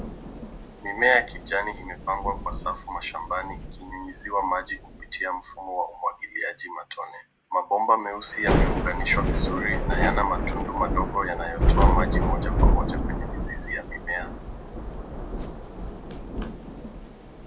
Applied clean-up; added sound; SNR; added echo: none; Thunder / Rain; -1 dB; none.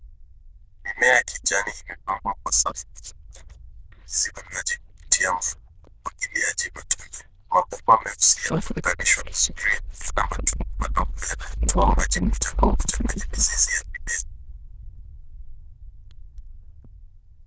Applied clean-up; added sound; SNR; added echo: neural diffusion model UNIVERSE++.